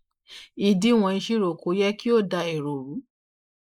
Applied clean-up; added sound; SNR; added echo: neural mask model Resemble Enhance denoiser.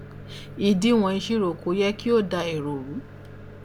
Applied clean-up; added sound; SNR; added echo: none; Microwave oven; 16 dB; none.